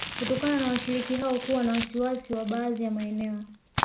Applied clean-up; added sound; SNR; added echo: none; Crumpling, crinkling; 6 dB; none.